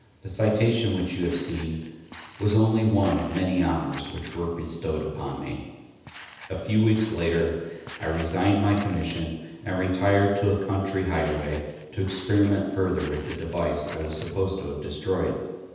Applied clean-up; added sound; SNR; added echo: none; Walk, footsteps; 19 dB; reverberation time 1.1 s.